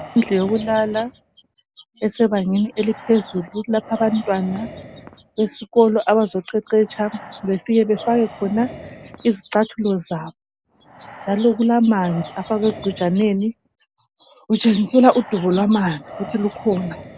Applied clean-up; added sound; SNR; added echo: none; Breathing; 19 dB; none.